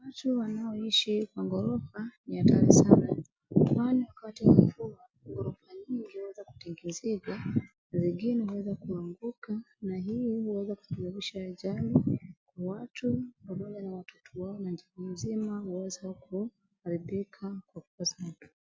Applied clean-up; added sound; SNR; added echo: none; none; none; none.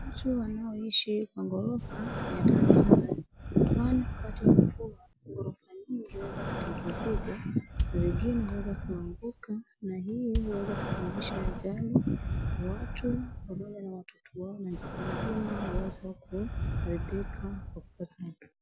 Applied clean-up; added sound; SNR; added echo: none; Bass drum + Breathing; 6 dB; none.